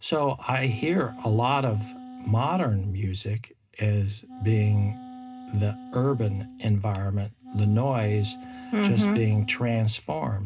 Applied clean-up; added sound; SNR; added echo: none; Wind instrument, woodwind instrument; 17 dB; reverberation time 0.2 s.